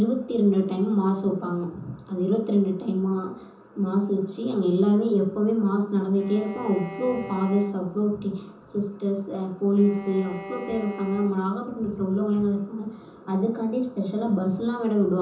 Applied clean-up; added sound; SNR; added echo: none; Bowed string instrument; 15 dB; reverberation time 0.6 s.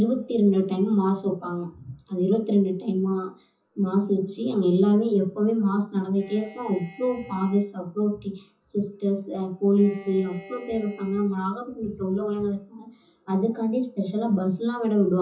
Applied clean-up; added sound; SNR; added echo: classical method WPE with log-MMSE.